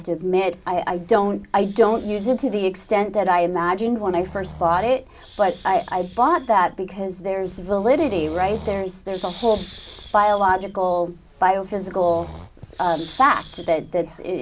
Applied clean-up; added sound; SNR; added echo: none; Breathing; 17 dB; none.